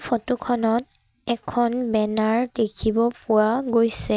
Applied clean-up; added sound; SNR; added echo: none; none; none; none.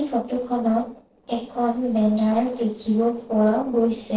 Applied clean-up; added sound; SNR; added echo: neural separator model SepFormer DNS4.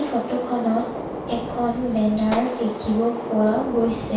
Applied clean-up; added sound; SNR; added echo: none; Gunshot, gunfire; 8 dB; reverberation time 0.7 s.